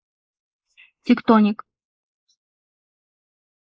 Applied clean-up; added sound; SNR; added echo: neural mask model Resemble Enhance denoiser.